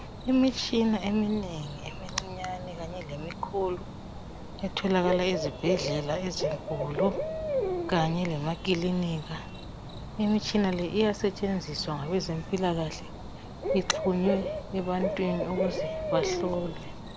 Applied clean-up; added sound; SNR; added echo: none; Cricket / Bird; 5 dB; none.